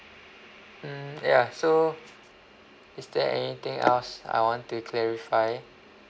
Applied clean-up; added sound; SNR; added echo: none; none; none; none.